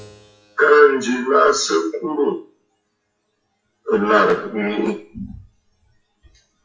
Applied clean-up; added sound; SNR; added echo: classical method WPE with log-MMSE.